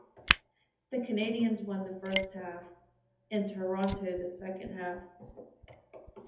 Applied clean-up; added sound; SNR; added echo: none; Fire; 1 dB; reverberation time 0.7 s.